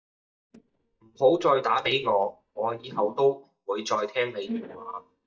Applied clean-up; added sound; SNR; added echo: neural mask model DeepFilterNet 3.